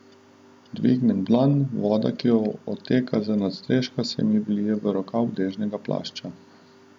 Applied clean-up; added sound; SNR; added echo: none; none; none; none.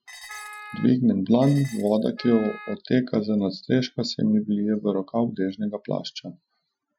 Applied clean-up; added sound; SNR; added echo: classical method Wiener filter.